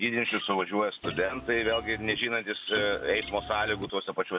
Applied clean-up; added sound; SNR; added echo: none; Bird vocalization, bird call, bird song + Car; 12 dB; none.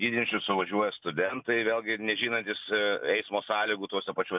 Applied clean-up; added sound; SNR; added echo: none; none; none; none.